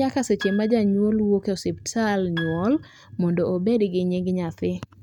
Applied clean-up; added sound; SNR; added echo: neural mask model RNNoise.